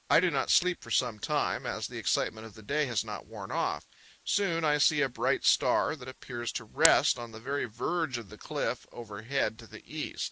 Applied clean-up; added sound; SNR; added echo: none; Camera; 13 dB; none.